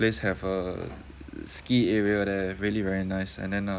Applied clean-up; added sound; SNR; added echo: none; none; none; none.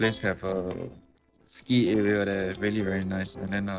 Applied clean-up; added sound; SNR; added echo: neural separator model SepFormer DNS4.